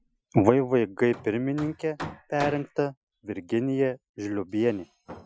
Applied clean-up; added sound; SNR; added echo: classical method Wiener filter.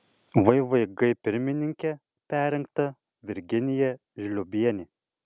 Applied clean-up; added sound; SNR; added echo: none; none; none; none.